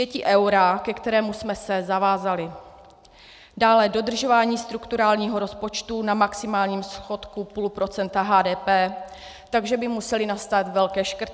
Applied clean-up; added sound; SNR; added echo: none; none; none; none.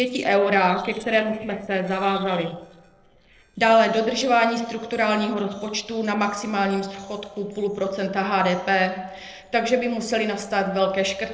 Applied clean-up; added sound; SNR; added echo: neural separator model SepFormer DNS4.